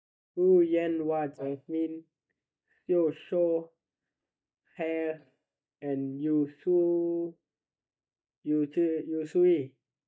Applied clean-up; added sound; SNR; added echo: neural mask model DeepFilterNet 3.